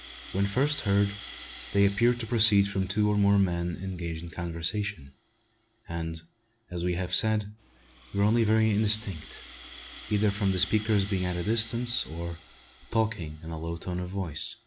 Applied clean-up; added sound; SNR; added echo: none; Rattle (instrument); 19 dB; none.